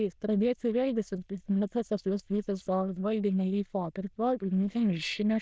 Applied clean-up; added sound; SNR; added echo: neural diffusion model UNIVERSE++.